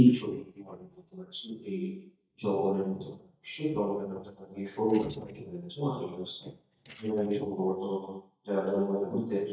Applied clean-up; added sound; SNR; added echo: neural mask model DeepFilterNet 3.